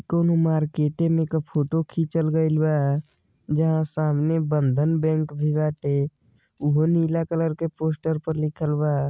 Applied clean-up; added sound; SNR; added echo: none; none; none; none.